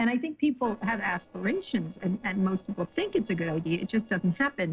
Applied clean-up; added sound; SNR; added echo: neural separator model SepFormer DNS4.